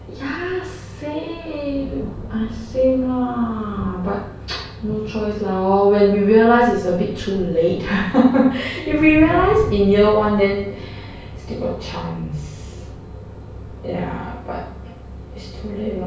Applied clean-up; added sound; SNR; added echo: none; Thunder; 15 dB; reverberation time 0.6 s.